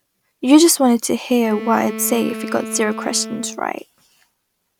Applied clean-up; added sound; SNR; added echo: none; Wind instrument, woodwind instrument; 12 dB; none.